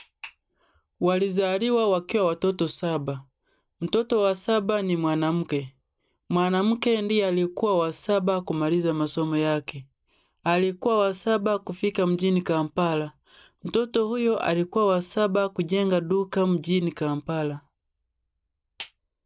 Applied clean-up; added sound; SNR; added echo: none; none; none; none.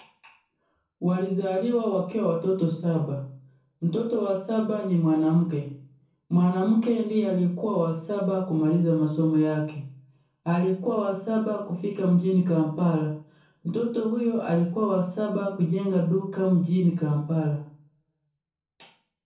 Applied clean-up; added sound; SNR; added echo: none; none; none; reverberation time 0.5 s.